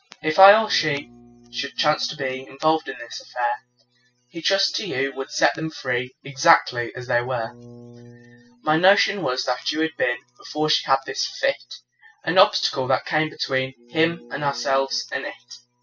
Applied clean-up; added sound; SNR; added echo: classical method spectral subtraction.